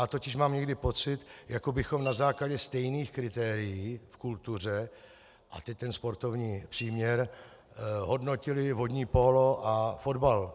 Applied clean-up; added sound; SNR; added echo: none; Coin (dropping) / Glass; 18 dB; none.